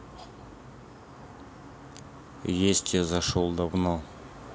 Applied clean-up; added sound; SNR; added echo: none; none; none; none.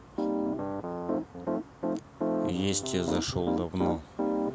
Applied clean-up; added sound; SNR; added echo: none; Piano; -3 dB; none.